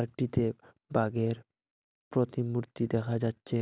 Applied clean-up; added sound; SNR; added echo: none; none; none; none.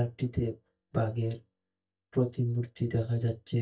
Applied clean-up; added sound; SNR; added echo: neural mask model DeepFilterNet 3.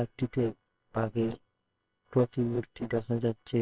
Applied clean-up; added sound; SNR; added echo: neural separator model SepFormer WHAMR!.